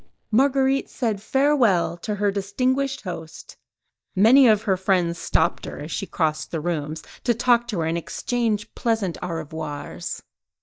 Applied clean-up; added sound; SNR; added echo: neural mask model DeepFilterNet 3.